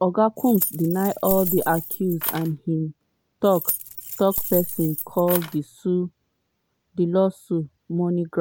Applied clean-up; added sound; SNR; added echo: none; Keys jangling; 7 dB; none.